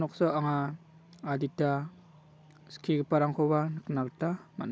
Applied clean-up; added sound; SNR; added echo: none; none; none; none.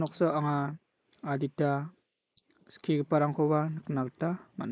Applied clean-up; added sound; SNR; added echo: neural mask model Resemble Enhance denoiser.